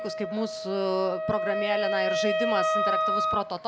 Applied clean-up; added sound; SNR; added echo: none; Wind instrument, woodwind instrument + Wind instrument, woodwind instrument; -2 dB; none.